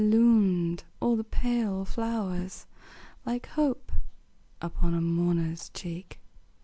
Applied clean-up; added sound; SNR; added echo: none; none; none; none.